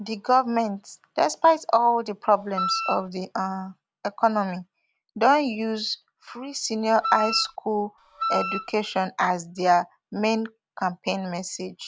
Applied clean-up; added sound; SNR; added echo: none; Wind instrument, woodwind instrument; 4 dB; none.